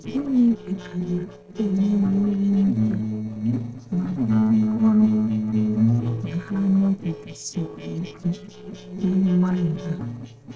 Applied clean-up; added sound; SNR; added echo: neural separator model SepFormer DNS4.